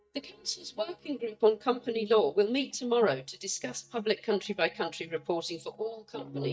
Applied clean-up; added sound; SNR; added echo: neural mask model DeepFilterNet 3.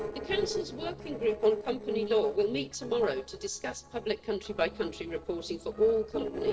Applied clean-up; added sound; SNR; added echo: neural separator model SepFormer DNS4.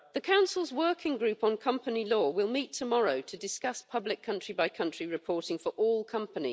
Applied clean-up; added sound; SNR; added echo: none; none; none; none.